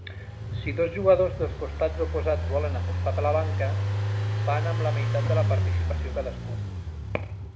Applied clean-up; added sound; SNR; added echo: none; Engine; -2 dB; reverberation time 0.5 s.